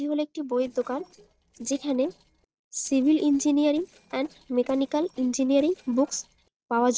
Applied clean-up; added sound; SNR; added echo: neural separator model SepFormer DNS4.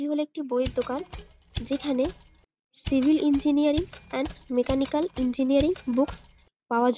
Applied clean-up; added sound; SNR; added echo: none; Mechanisms; 13 dB; none.